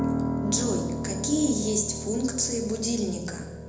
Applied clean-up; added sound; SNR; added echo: none; Piano; 3 dB; reverberation time 0.9 s.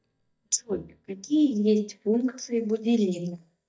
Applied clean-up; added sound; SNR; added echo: neural mask model DeepFilterNet 3.